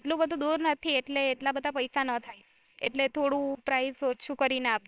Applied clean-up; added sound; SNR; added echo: neural separator model SepFormer WHAMR!.